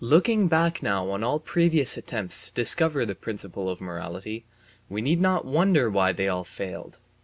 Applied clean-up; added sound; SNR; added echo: none; none; none; none.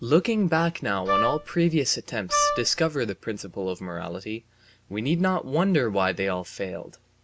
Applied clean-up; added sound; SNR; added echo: none; Wind instrument, woodwind instrument; 1 dB; none.